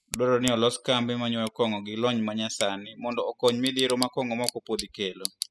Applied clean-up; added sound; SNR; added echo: classical method spectral subtraction.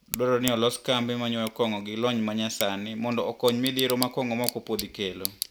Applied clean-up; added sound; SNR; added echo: none; Tick / Bicycle; 12 dB; none.